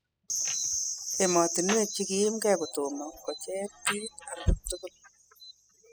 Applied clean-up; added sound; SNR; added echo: classical method spectral subtraction.